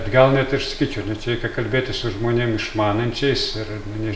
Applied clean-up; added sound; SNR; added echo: none; none; none; none.